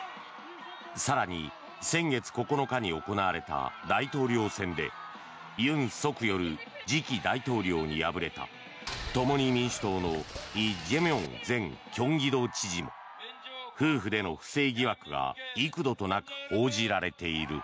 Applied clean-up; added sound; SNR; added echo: none; Boat, Water vehicle; 11 dB; none.